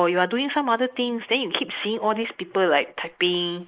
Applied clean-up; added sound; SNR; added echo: neural mask model Resemble Enhance denoiser.